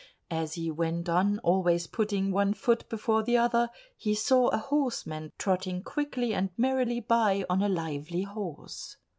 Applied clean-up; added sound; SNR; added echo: none; none; none; none.